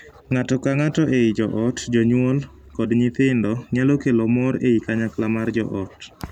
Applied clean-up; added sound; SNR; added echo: none; none; none; none.